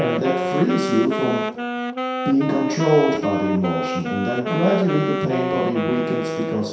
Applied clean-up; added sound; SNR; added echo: none; Wind instrument, woodwind instrument; 3 dB; reverberation time 0.7 s.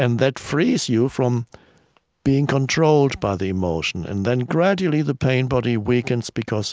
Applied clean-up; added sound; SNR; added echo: none; none; none; none.